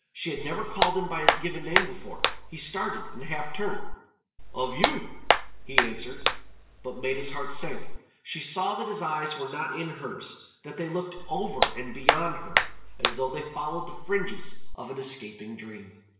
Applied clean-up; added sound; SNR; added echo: none; Hands; -5 dB; reverberation time 0.9 s.